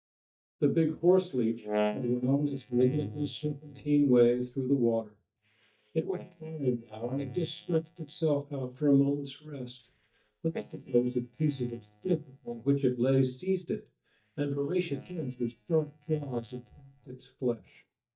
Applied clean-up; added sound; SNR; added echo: neural mask model DeepFilterNet 3.